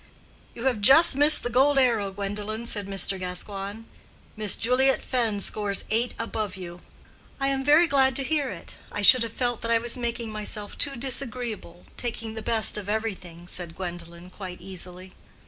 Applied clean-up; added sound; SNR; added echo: none; none; none; none.